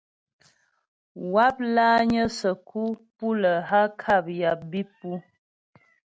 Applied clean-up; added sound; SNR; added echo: none; none; none; none.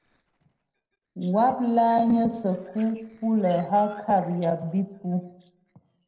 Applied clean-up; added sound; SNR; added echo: neural separator model SepFormer DNS4.